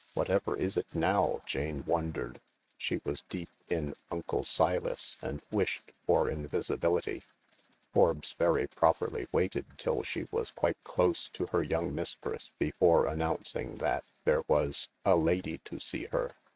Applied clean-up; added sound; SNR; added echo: neural mask model RNNoise.